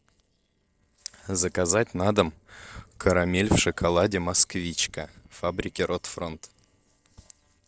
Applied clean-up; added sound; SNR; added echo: neural separator model SepFormer DNS4.